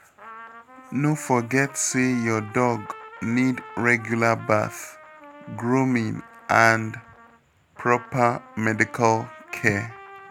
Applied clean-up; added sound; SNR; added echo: none; Trumpet; 19 dB; none.